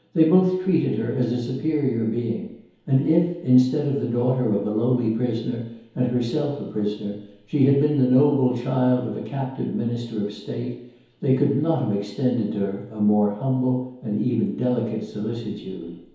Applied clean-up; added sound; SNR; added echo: none; none; none; reverberation time 2.2 s.